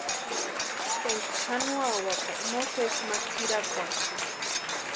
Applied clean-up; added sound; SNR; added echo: none; Applause / Cheering + Cutlery, silverware; -3 dB; none.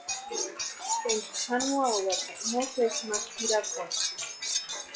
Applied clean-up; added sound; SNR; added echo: classical method log-MMSE.